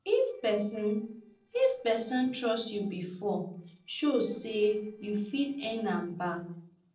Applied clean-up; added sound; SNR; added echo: neural separator model SepFormer DNS4.